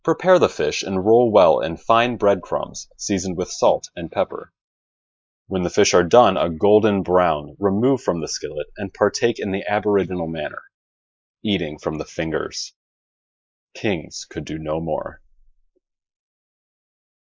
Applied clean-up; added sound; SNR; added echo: neural mask model Resemble Enhance denoiser.